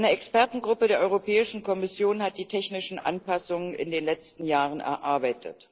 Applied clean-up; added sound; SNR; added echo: neural separator model SepFormer DNS4.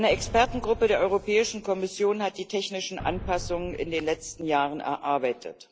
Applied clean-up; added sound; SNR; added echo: none; Boom; 14 dB; none.